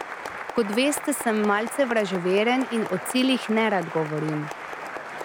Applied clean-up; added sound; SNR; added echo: none; Applause; 10 dB; none.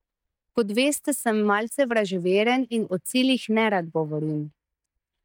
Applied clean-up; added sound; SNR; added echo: neural mask model DeepFilterNet 3.